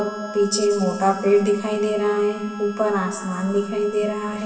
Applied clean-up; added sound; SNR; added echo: none; Harmonica; 16 dB; reverberation time 2.6 s.